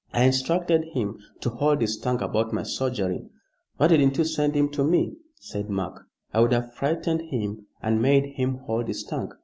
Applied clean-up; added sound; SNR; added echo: none; none; none; none.